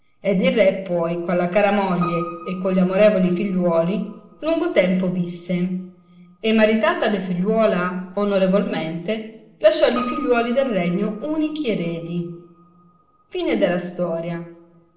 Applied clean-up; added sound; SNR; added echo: none; Piano; 20 dB; reverberation time 0.9 s.